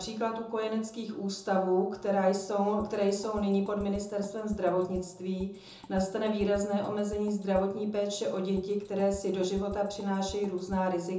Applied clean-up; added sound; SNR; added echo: none; Drum kit; 18 dB; reverberation time 0.5 s.